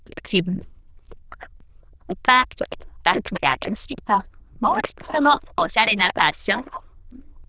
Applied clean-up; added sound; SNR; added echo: neural diffusion model UNIVERSE++.